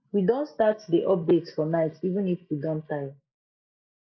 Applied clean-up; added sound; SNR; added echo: neural mask model Resemble Enhance denoiser.